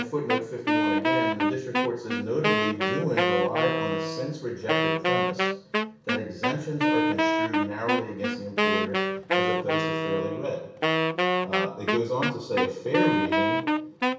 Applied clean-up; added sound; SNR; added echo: none; Wind instrument, woodwind instrument; -5 dB; reverberation time 0.6 s.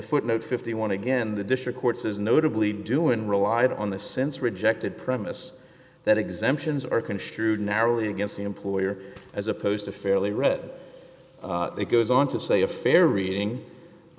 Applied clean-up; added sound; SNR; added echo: none; none; none; none.